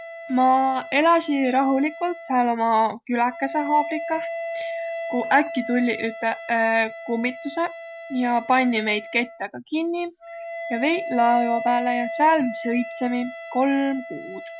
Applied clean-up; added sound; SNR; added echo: none; Wind instrument, woodwind instrument; 11 dB; none.